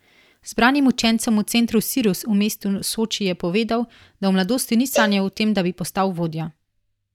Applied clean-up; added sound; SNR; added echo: neural mask model DeepFilterNet 3.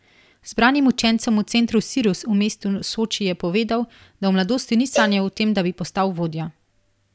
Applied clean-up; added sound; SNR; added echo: none; Cowbell; 10 dB; none.